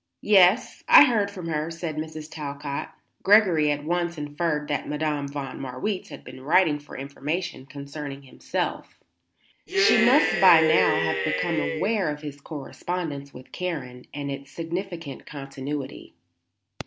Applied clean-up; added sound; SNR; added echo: none; Cheering; 0 dB; none.